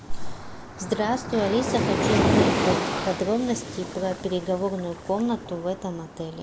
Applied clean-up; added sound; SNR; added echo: none; Waves, surf; 1 dB; none.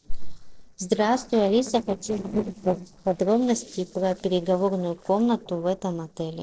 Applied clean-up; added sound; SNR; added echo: neural separator model SepFormer DNS4.